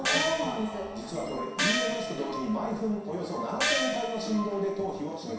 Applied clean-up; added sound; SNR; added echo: none; Gong; 1 dB; reverberation time 0.7 s.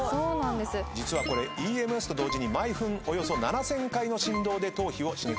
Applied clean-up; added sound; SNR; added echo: none; none; none; none.